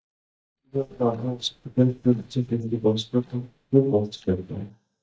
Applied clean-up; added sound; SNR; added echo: neural mask model DeepFilterNet 3.